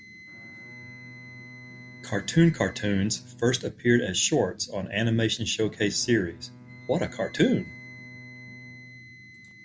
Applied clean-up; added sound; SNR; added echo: none; Bowed string instrument + Wind instrument, woodwind instrument; 19 dB; none.